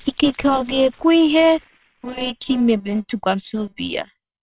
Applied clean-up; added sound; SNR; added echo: neural separator model SepFormer WHAMR!.